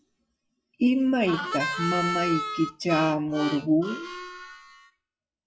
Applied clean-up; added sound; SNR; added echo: classical method WPE with log-MMSE.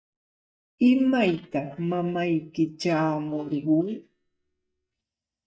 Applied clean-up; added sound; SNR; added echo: neural mask model DeepFilterNet 3.